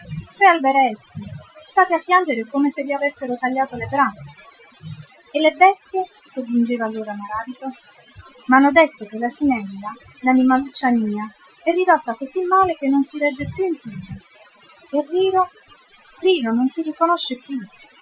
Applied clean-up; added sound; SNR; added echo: classical method Wiener filter.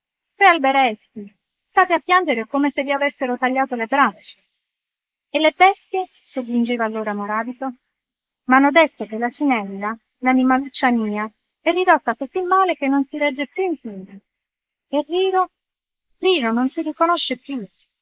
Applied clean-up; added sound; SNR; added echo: neural mask model Resemble Enhance denoiser.